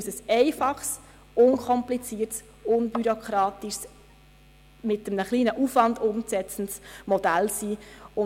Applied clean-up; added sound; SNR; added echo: none; none; none; none.